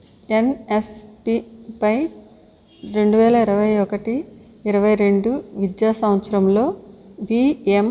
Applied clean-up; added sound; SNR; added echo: none; none; none; none.